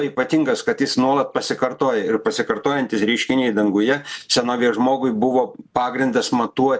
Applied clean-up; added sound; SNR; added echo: none; none; none; none.